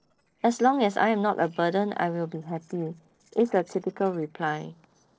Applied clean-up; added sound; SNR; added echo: neural separator model SepFormer DNS4.